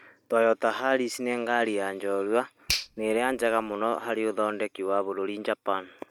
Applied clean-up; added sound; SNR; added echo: neural mask model RNNoise.